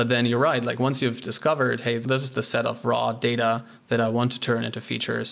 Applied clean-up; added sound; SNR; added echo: none; none; none; none.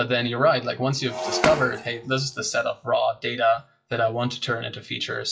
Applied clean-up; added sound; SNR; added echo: classical method WPE with log-MMSE.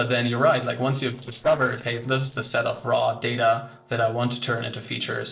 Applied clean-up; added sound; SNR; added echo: neural separator model SepFormer DNS4.